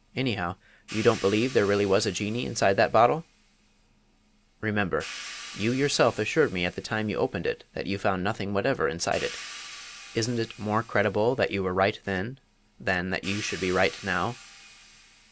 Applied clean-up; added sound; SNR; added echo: none; Hi-hat; 18 dB; none.